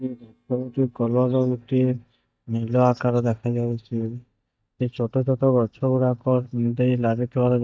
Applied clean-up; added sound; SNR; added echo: neural mask model DeepFilterNet 3.